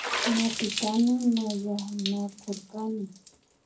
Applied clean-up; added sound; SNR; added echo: none; Water / Splash, splatter; 7 dB; reverberation time 0.4 s.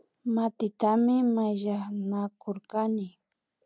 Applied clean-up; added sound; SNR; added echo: none; none; none; none.